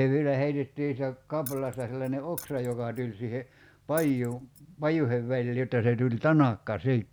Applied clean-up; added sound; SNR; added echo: none; Keys jangling; 18 dB; none.